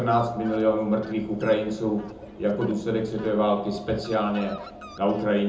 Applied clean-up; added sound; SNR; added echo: none; Fowl; 20 dB; reverberation time 0.5 s.